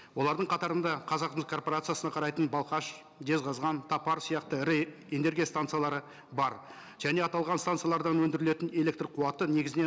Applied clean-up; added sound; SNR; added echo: none; none; none; none.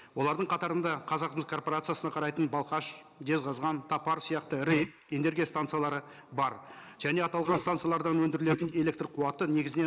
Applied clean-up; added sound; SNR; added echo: neural mask model Resemble Enhance denoiser.